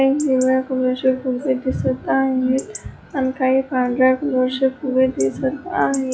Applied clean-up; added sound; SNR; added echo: classical method log-MMSE.